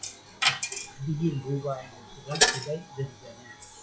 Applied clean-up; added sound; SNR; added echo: classical method log-MMSE.